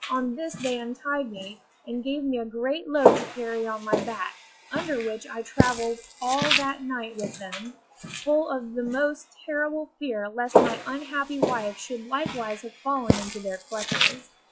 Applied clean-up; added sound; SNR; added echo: classical method log-MMSE.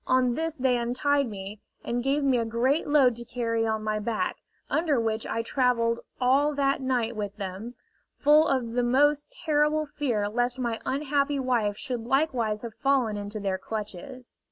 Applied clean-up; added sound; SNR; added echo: none; none; none; none.